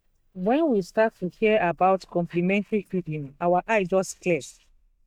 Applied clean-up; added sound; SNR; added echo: neural mask model DeepFilterNet 3.